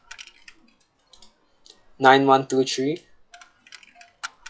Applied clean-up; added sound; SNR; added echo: classical method log-MMSE.